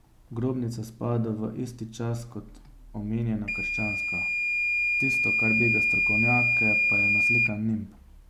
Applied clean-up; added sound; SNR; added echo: none; Microwave oven / Alarm; -4 dB; none.